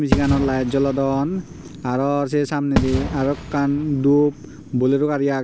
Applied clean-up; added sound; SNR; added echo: none; Fireworks; 7 dB; none.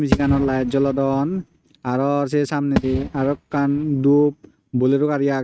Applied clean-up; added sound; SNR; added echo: neural mask model RNNoise.